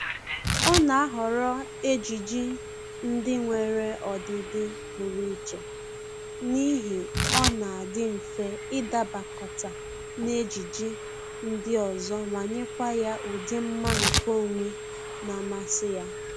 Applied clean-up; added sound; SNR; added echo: none; Tearing + Telephone; 3 dB; none.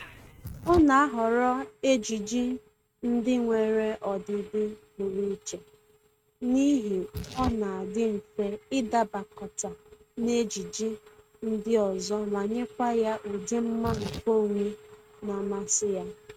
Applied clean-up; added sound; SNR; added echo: neural mask model RNNoise.